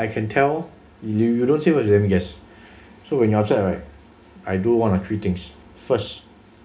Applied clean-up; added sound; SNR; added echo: none; none; none; reverberation time 0.3 s.